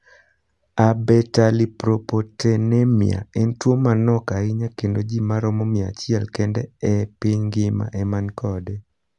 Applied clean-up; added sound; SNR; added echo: none; none; none; none.